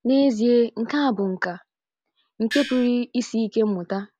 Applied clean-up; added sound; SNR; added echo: none; Gong; 8 dB; none.